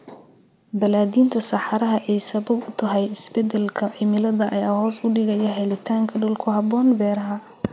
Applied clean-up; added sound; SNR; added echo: none; none; none; none.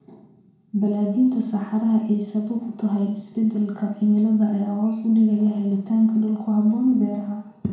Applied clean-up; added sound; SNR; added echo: none; none; none; reverberation time 0.6 s.